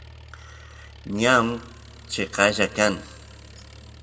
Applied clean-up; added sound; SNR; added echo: none; Engine; 19 dB; reverberation time 1.9 s.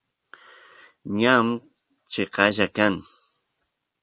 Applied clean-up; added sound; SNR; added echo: none; none; none; none.